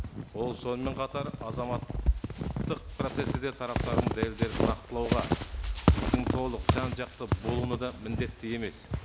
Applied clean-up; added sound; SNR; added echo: none; Squeak / Walk, footsteps; -4 dB; none.